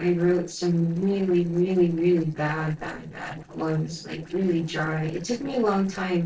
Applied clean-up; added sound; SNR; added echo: neural separator model SepFormer DNS4.